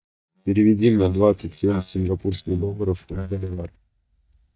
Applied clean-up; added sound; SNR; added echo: neural mask model DeepFilterNet 3.